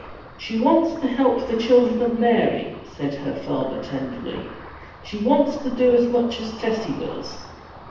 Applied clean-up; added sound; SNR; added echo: none; Ocean; 17 dB; reverberation time 0.9 s.